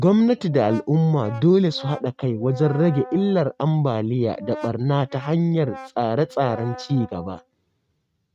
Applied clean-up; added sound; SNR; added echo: neural mask model RNNoise.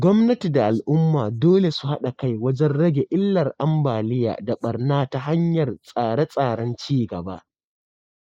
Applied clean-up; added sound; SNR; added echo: neural mask model Resemble Enhance denoiser.